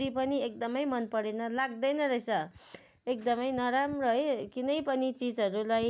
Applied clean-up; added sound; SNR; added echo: none; none; none; none.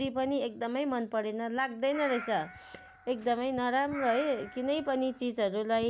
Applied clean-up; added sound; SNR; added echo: none; Meow; 15 dB; none.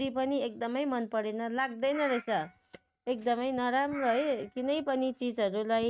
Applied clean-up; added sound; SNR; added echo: neural mask model RNNoise.